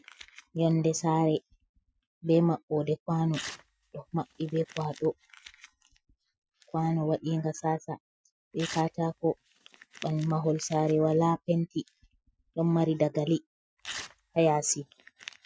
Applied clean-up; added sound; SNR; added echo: classical method Wiener filter.